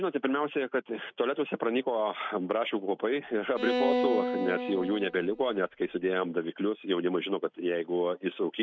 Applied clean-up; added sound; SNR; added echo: neural mask model RNNoise.